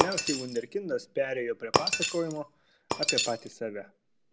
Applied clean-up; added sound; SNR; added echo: none; Shatter; -1 dB; none.